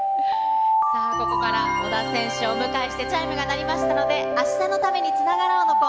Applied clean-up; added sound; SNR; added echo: none; Alarm; -2 dB; none.